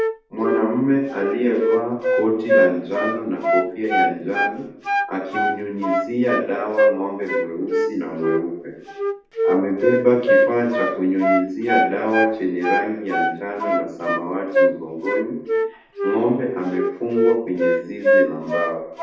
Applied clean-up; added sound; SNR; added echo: none; Wind instrument, woodwind instrument; -1 dB; reverberation time 0.8 s.